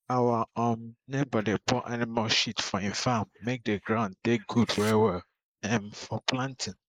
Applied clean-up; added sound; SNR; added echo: neural mask model Resemble Enhance denoiser.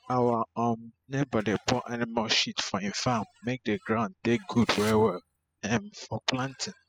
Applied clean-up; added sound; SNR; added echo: classical method spectral subtraction.